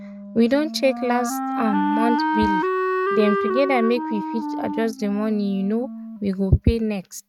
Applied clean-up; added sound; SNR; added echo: neural mask model RNNoise.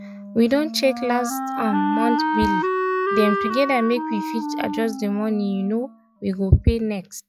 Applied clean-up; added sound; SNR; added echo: classical method log-MMSE.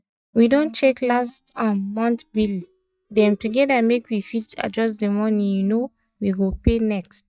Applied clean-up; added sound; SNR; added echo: neural mask model DeepFilterNet 3.